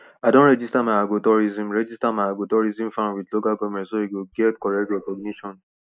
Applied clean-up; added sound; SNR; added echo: neural mask model Resemble Enhance denoiser.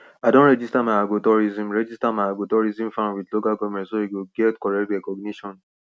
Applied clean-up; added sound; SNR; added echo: none; none; none; none.